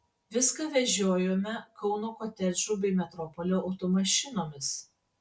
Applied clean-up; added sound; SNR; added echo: none; none; none; none.